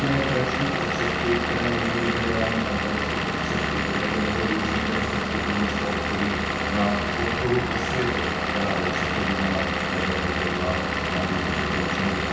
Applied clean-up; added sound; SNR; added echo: none; Engine / Vehicle; -3 dB; reverberation time 0.8 s.